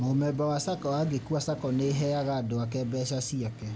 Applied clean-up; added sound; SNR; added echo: none; Accelerating, revving, vroom; 17 dB; none.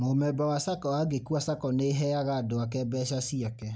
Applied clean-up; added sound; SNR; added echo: none; none; none; none.